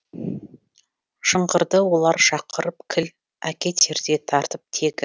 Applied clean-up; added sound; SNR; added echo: none; none; none; none.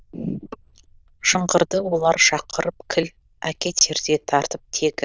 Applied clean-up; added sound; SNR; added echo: neural diffusion model UNIVERSE++.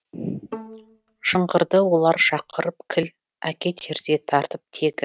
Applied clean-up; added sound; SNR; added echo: neural mask model RNNoise.